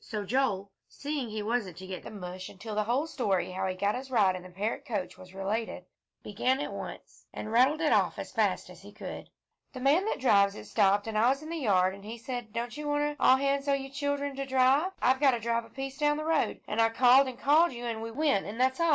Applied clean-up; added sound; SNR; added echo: none; none; none; none.